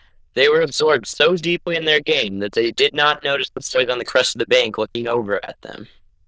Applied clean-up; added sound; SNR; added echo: neural diffusion model UNIVERSE++.